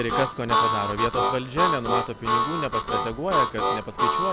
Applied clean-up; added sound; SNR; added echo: none; Harmonica; -4 dB; none.